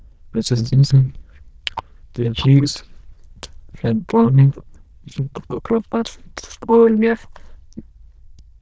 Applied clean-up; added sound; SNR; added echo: neural diffusion model UNIVERSE++.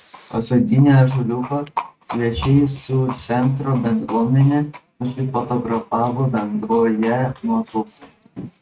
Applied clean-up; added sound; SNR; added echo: neural mask model RNNoise.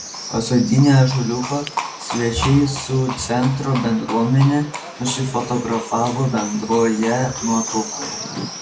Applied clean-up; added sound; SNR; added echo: none; Livestock, farm animals, working animals; 11 dB; none.